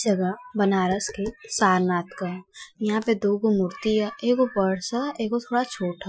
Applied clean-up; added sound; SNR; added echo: classical method Wiener filter.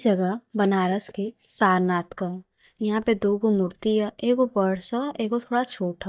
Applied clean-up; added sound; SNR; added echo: neural mask model DeepFilterNet 3.